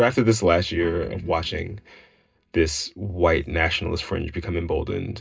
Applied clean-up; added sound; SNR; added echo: neural mask model DeepFilterNet 3.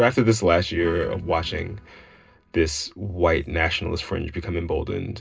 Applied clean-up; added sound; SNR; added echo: neural separator model SepFormer DNS4.